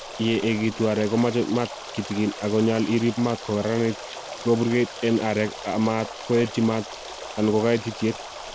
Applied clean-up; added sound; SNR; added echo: none; Stream; 13 dB; none.